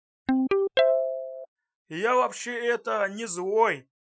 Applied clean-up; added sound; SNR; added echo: classical method Wiener filter.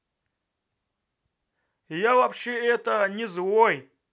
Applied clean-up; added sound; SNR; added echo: none; none; none; none.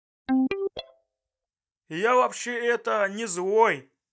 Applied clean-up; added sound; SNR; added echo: neural mask model DeepFilterNet 3.